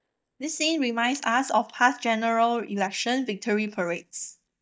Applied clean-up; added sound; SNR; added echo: neural mask model DeepFilterNet 3.